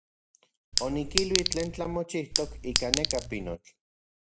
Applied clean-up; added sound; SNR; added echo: none; Chink, clink; -3 dB; none.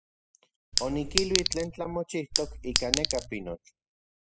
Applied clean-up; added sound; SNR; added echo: classical method spectral subtraction.